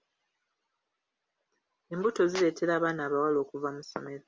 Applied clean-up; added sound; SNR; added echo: none; none; none; none.